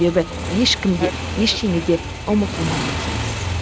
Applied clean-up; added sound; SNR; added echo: none; Motorcycle; 5 dB; none.